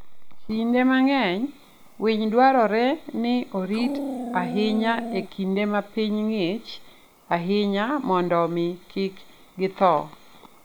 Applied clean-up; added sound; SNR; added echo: none; Dog; 7 dB; none.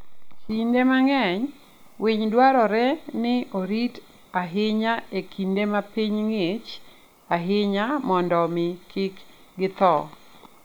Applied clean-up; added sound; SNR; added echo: none; none; none; none.